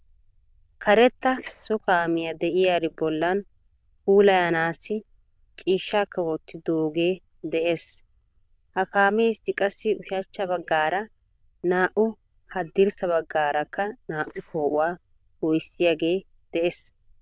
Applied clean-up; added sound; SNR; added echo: neural diffusion model UNIVERSE++.